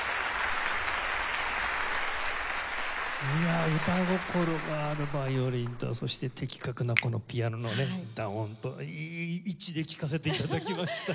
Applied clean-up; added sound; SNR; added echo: none; Finger snapping; 9 dB; none.